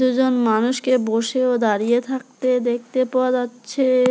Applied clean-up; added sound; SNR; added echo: none; none; none; none.